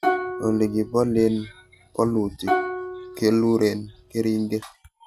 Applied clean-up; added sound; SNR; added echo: none; Plucked string instrument; 6 dB; none.